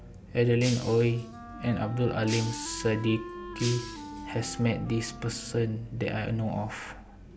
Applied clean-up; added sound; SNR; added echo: none; Wind instrument, woodwind instrument + Shatter; 13 dB; none.